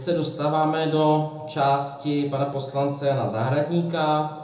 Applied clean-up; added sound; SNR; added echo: none; none; none; reverberation time 1.0 s.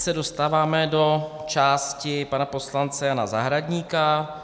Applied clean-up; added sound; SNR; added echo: none; none; none; none.